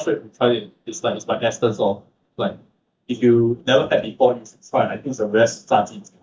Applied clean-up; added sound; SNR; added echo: neural mask model DeepFilterNet 3.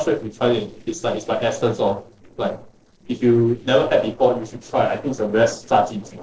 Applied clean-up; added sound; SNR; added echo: neural separator model SepFormer DNS4.